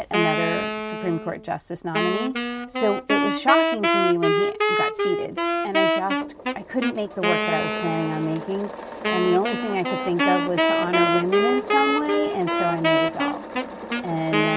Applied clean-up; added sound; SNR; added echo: none; Wind instrument, woodwind instrument; -2 dB; none.